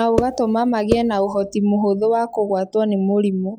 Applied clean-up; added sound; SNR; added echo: classical method log-MMSE.